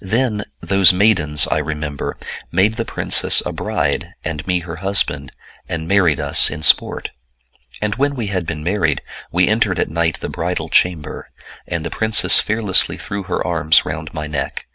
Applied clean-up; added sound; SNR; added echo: none; none; none; none.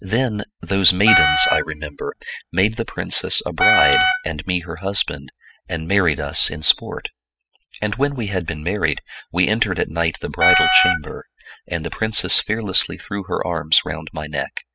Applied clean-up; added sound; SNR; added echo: classical method spectral subtraction.